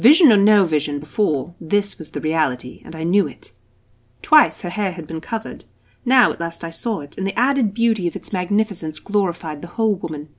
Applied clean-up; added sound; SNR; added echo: none; none; none; none.